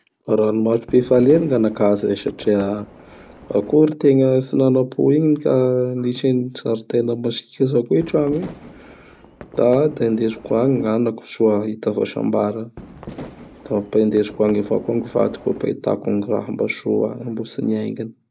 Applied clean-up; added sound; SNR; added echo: none; Fireworks; 20 dB; none.